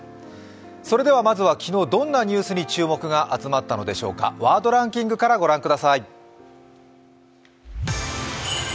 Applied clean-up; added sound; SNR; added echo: none; none; none; none.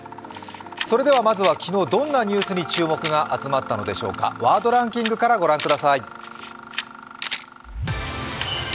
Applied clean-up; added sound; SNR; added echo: none; Camera + Mechanisms; 11 dB; none.